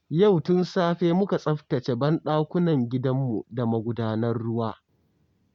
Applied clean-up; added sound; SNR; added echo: none; none; none; none.